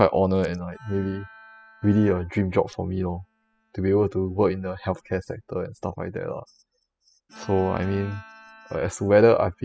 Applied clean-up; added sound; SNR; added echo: classical method spectral subtraction.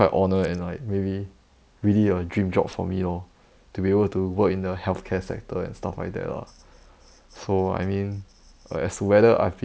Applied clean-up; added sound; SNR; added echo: none; none; none; none.